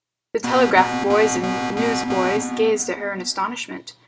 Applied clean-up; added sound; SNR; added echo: none; Alarm; 3 dB; none.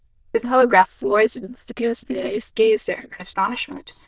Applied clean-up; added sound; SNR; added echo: neural diffusion model UNIVERSE++.